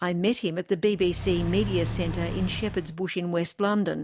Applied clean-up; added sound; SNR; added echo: none; Accelerating, revving, vroom / Car; 6 dB; none.